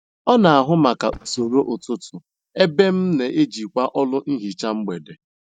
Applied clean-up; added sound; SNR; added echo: neural mask model DeepFilterNet 3.